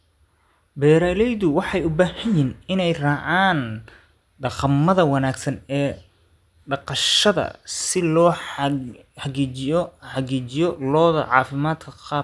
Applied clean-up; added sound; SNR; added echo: none; none; none; none.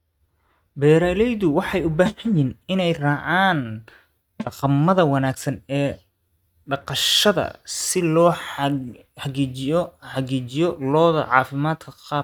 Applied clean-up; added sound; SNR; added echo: neural mask model RNNoise.